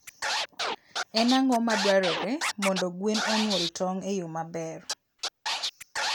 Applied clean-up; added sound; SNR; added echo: none; Scratching (performance technique); 4 dB; none.